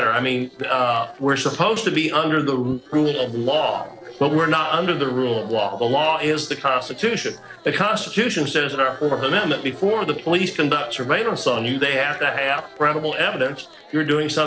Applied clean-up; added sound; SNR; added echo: neural separator model SepFormer DNS4.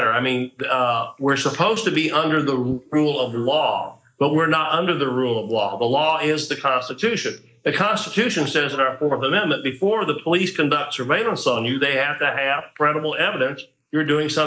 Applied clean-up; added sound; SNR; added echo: neural mask model Resemble Enhance denoiser.